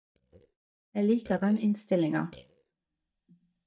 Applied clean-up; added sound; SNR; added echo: neural mask model DeepFilterNet 3.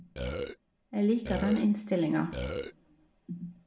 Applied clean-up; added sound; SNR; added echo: none; Burping, eructation; 4 dB; reverberation time 0.8 s.